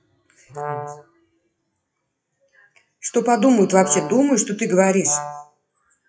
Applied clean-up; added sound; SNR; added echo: classical method WPE with log-MMSE.